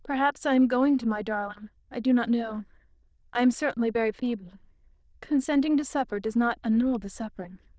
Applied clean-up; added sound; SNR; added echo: neural diffusion model UNIVERSE++.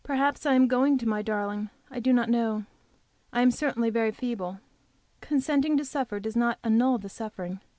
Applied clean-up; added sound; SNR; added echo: none; none; none; none.